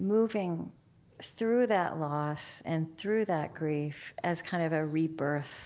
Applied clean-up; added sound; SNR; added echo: none; none; none; none.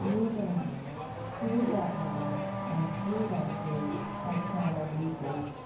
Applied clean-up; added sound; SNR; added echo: none; Race car, auto racing / Accelerating, revving, vroom; 3 dB; reverberation time 0.9 s.